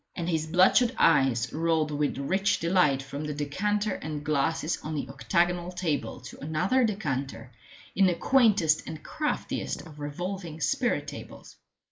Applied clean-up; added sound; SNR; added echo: neural mask model Resemble Enhance denoiser.